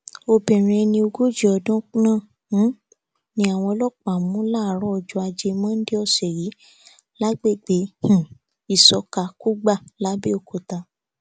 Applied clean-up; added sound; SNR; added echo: none; none; none; none.